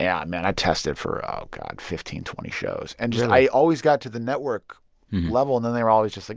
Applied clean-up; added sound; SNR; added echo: none; none; none; none.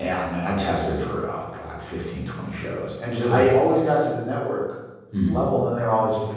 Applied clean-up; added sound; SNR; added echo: none; none; none; reverberation time 1.3 s.